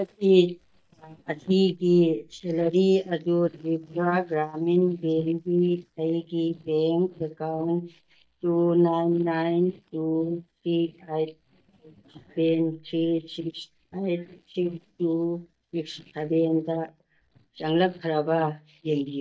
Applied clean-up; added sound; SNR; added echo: neural mask model DeepFilterNet 3.